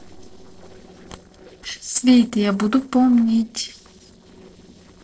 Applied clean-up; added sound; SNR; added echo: neural separator model SepFormer DNS4.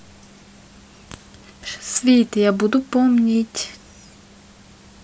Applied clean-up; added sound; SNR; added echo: none; none; none; none.